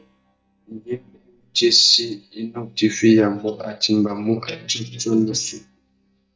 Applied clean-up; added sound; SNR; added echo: neural mask model DeepFilterNet 3.